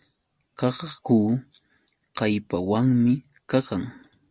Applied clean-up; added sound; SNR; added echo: none; none; none; none.